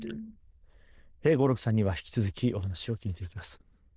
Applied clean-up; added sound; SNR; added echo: neural diffusion model UNIVERSE++.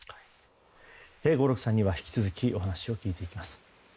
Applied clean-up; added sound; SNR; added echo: neural mask model Resemble Enhance denoiser.